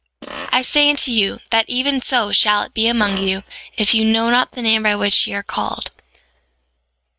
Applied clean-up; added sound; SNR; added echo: neural mask model RNNoise.